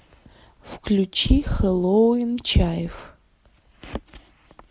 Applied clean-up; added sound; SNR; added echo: none; none; none; none.